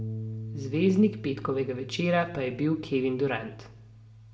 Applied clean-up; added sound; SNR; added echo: none; Bass guitar; 11 dB; reverberation time 0.5 s.